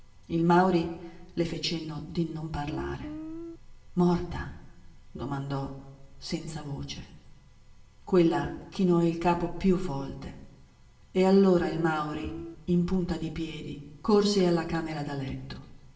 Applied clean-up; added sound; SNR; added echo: none; Guitar; 10 dB; reverberation time 0.8 s.